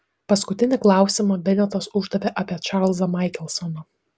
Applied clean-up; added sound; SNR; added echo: none; none; none; none.